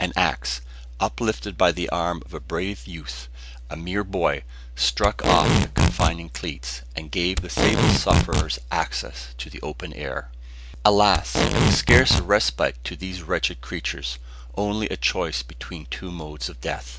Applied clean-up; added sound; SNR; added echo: none; Packing tape, duct tape; -4 dB; none.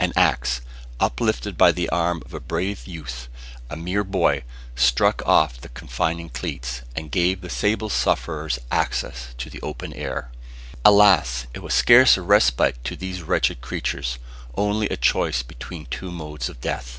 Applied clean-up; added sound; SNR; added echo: none; none; none; none.